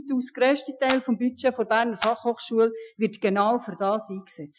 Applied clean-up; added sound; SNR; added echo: classical method Wiener filter.